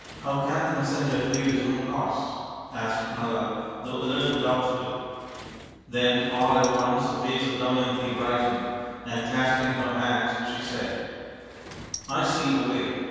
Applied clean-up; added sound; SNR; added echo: none; Sliding door; 18 dB; reverberation time 2.1 s.